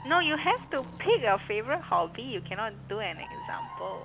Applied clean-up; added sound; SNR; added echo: none; Bird vocalization, bird call, bird song + Motorcycle / Engine; 13 dB; none.